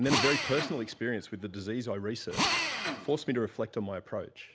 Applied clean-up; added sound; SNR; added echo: none; Drill; 2 dB; none.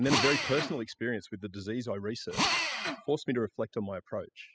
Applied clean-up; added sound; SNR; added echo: classical method spectral subtraction.